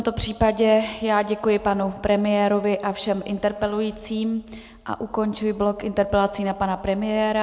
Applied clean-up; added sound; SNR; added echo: none; none; none; none.